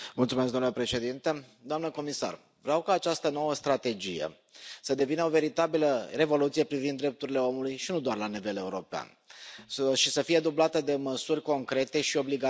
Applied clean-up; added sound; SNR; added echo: none; none; none; none.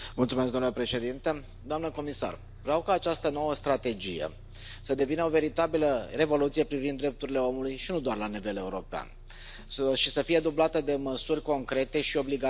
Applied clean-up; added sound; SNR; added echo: none; Bus; 17 dB; none.